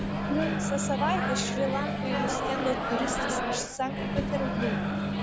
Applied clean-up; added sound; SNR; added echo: none; Microwave oven; -3 dB; none.